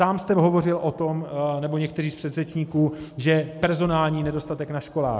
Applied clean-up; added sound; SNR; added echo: none; none; none; none.